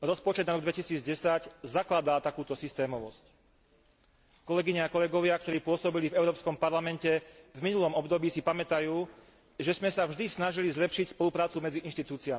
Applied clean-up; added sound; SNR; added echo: none; none; none; none.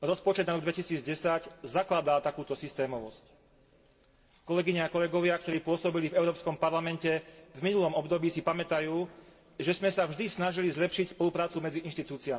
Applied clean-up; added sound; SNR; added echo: none; none; none; reverberation time 1.4 s.